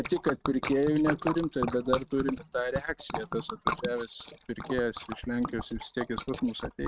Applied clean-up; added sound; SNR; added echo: neural mask model RNNoise.